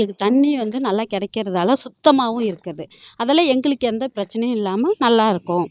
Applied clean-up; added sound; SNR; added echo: neural mask model DeepFilterNet 3.